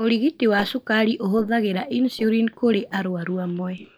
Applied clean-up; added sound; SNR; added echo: neural mask model Resemble Enhance denoiser.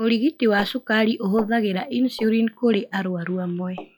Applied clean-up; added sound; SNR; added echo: classical method log-MMSE.